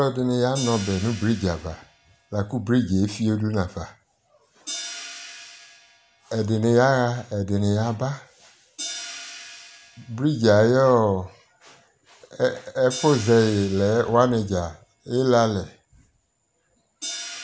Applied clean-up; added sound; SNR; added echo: none; Hi-hat; 17 dB; none.